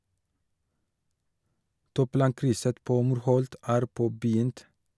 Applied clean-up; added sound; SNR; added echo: none; none; none; none.